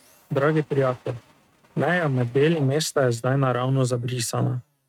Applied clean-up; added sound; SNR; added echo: neural mask model RNNoise.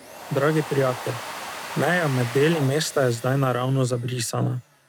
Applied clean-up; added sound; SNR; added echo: none; Domestic sounds, home sounds; 13 dB; none.